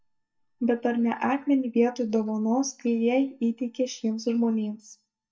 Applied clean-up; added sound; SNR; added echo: neural mask model DeepFilterNet 3.